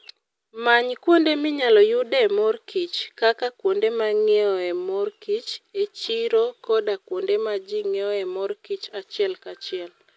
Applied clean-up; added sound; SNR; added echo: none; none; none; none.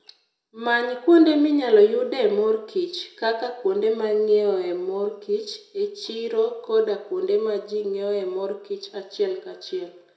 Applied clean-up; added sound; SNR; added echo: none; none; none; reverberation time 0.6 s.